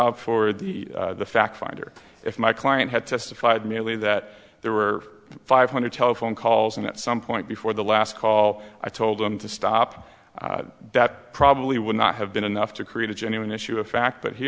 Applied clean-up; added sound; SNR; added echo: none; none; none; none.